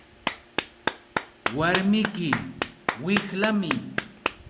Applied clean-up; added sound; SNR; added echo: none; Clapping; 3 dB; none.